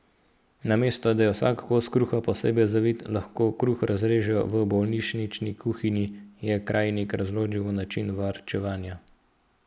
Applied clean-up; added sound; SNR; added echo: none; none; none; none.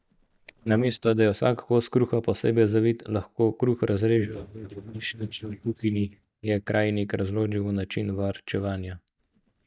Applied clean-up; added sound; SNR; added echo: neural mask model DeepFilterNet 3.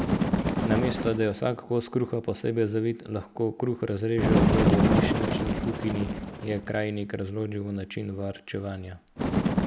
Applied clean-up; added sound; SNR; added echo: none; Bird; -1 dB; none.